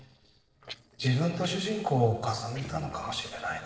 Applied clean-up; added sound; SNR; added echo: neural separator model SepFormer DNS4.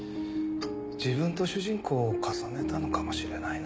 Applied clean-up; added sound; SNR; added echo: none; none; none; none.